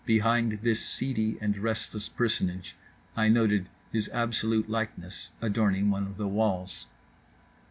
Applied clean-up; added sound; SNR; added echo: none; none; none; none.